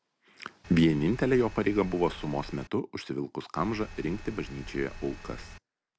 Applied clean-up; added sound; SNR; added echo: none; Engine; 14 dB; none.